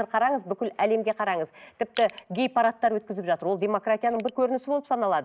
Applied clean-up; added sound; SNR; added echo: neural mask model Resemble Enhance denoiser.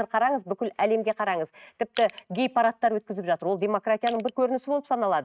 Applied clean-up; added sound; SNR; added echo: neural mask model RNNoise.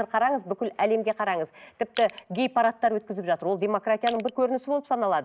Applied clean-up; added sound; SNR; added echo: none; Crushing; 16 dB; none.